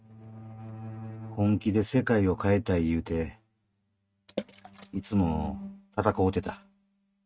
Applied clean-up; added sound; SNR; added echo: neural mask model RNNoise.